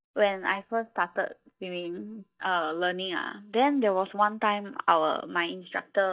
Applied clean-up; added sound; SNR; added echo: neural mask model DeepFilterNet 3.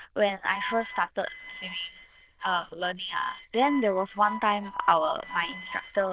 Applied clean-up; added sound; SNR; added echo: neural diffusion model UNIVERSE++.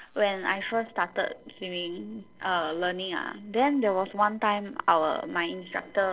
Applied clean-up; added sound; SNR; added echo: neural separator model SepFormer DNS4.